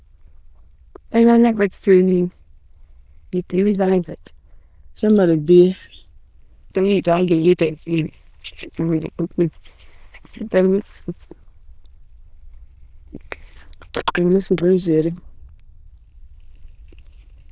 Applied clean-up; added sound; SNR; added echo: neural diffusion model UNIVERSE++.